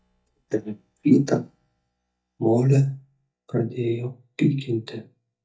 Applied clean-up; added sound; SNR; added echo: neural mask model DeepFilterNet 3.